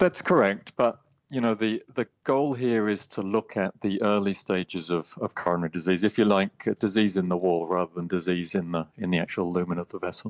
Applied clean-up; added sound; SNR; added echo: none; none; none; none.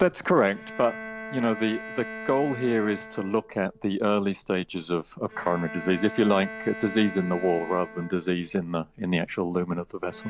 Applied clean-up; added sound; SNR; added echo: none; Bowed string instrument; 14 dB; none.